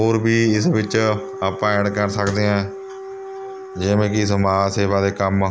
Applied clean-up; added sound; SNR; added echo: none; Siren / Dog; 14 dB; none.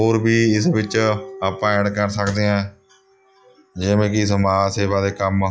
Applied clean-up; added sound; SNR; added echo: classical method log-MMSE.